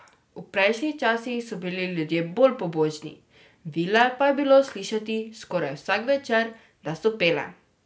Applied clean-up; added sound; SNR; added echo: none; none; none; none.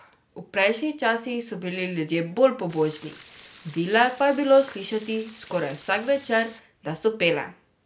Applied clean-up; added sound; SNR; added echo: none; Stream; 20 dB; none.